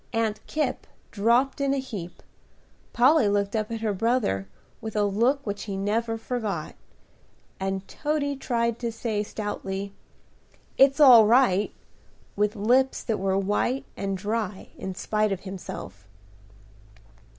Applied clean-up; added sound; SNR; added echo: none; none; none; none.